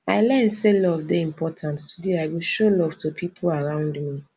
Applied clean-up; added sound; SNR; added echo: none; none; none; none.